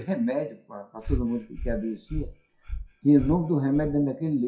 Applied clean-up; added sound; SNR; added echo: classical method WPE with log-MMSE.